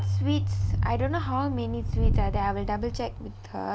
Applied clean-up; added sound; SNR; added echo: none; Keyboard (musical) + Wind; -4 dB; none.